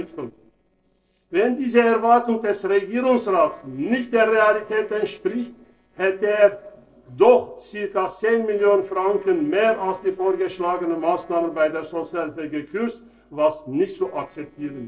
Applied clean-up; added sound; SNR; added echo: neural separator model SepFormer DNS4.